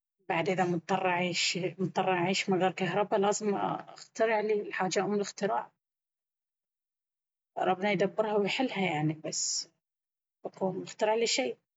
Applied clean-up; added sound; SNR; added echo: none; none; none; none.